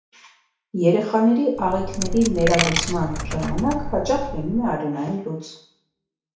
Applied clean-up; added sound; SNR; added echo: none; Coin (dropping); 4 dB; reverberation time 0.6 s.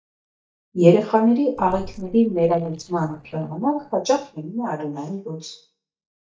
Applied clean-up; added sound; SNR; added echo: neural mask model DeepFilterNet 3.